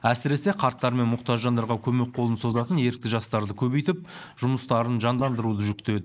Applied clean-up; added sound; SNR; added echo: neural mask model Resemble Enhance denoiser.